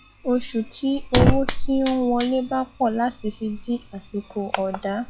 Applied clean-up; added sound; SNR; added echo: classical method log-MMSE.